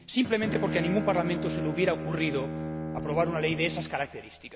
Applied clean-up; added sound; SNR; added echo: none; Bowed string instrument; 5 dB; none.